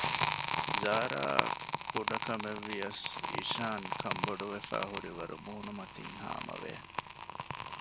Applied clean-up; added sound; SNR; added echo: none; Crackle; -3 dB; none.